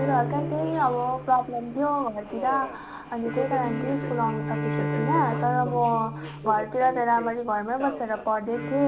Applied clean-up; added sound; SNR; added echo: none; Subway, metro, underground + Bowed string instrument; 6 dB; none.